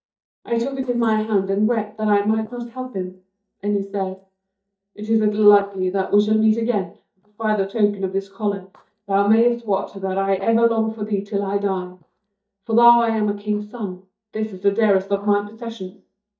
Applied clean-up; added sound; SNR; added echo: neural mask model DeepFilterNet 3.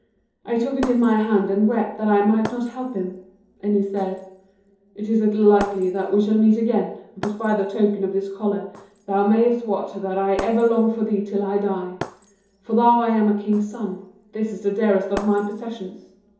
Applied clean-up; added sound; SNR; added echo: none; Shatter; 18 dB; reverberation time 2.8 s.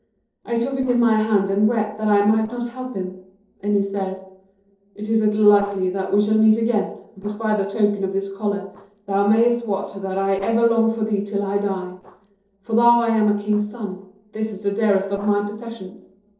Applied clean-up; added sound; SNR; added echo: neural separator model SepFormer DNS4.